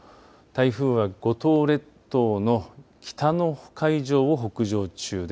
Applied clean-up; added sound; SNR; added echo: none; none; none; none.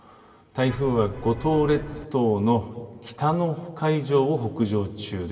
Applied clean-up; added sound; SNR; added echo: none; Vehicle horn, car horn, honking; 14 dB; reverberation time 2.8 s.